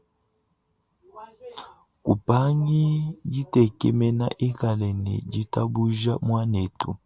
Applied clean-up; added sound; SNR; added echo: none; none; none; none.